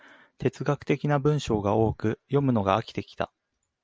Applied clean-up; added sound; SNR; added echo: none; none; none; none.